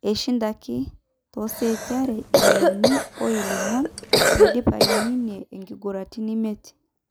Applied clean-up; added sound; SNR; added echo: none; Cough; -5 dB; none.